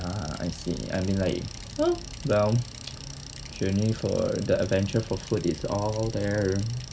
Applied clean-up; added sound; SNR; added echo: none; Bicycle; 16 dB; none.